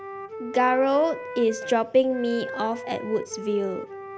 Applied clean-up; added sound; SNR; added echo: none; Wind instrument, woodwind instrument; 11 dB; none.